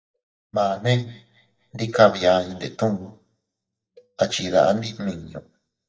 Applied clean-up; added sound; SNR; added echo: neural mask model DeepFilterNet 3.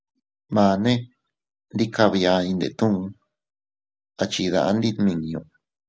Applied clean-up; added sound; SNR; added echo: none; none; none; none.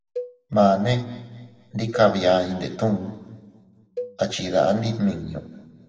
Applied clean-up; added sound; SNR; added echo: none; Cowbell; 16 dB; reverberation time 1.4 s.